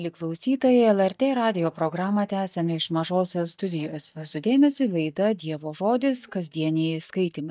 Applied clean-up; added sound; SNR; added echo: neural mask model DeepFilterNet 3.